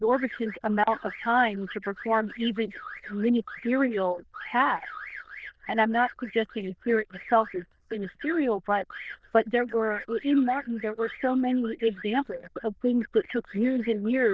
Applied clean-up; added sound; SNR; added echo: neural diffusion model UNIVERSE++.